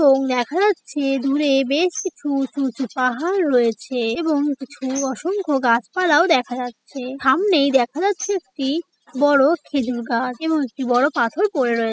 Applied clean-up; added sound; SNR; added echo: classical method spectral subtraction.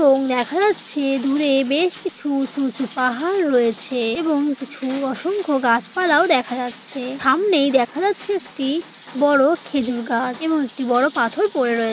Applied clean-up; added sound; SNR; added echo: none; Rain + Tambourine; 17 dB; none.